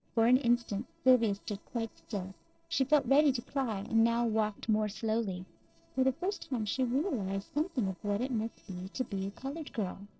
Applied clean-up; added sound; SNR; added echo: neural separator model SepFormer DNS4.